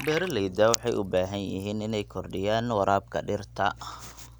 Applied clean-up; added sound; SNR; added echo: none; Liquid; 18 dB; none.